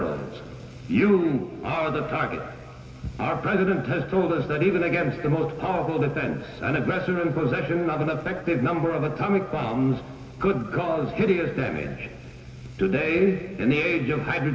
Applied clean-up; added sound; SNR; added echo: none; none; none; reverberation time 2.3 s.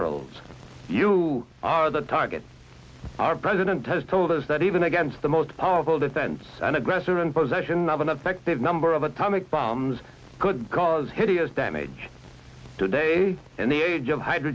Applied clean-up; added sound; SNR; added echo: none; none; none; none.